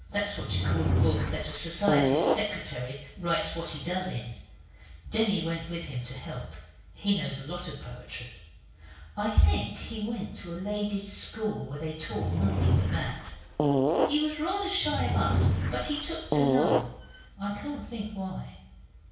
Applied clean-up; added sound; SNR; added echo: none; Fart / Drawer open or close; -4 dB; reverberation time 0.6 s.